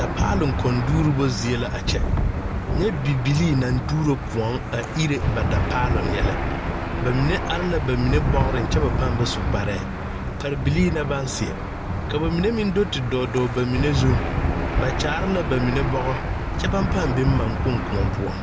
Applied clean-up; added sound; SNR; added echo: none; Engine / Aircraft + Wind; 0 dB; none.